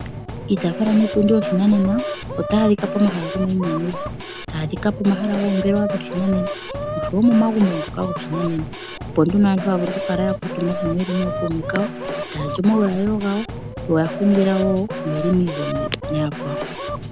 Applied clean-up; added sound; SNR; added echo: none; Chicken, rooster + Snare drum / Drum kit; 7 dB; none.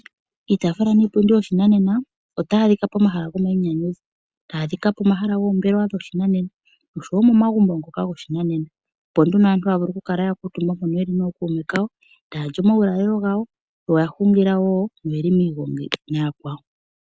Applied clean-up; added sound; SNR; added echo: none; none; none; none.